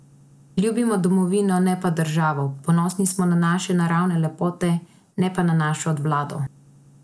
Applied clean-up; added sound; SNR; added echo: none; none; none; none.